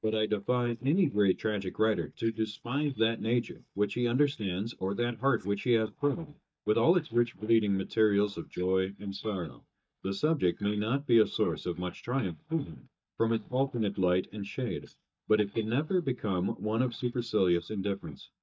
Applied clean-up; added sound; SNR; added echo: neural mask model DeepFilterNet 3.